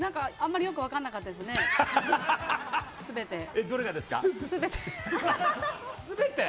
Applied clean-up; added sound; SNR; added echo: none; none; none; none.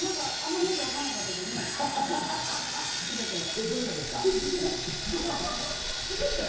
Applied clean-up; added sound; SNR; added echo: none; Sawing; 1 dB; reverberation time 1.0 s.